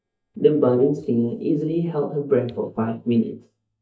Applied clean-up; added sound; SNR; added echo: neural mask model DeepFilterNet 3.